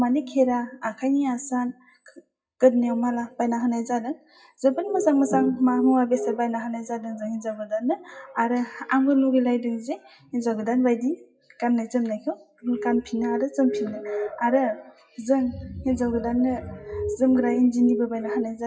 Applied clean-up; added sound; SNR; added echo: classical method WPE with log-MMSE.